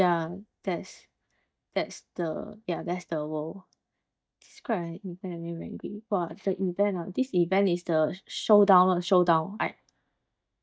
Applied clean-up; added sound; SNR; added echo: neural mask model DeepFilterNet 3.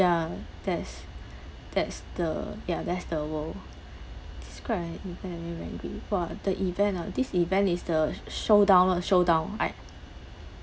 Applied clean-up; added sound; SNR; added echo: none; none; none; none.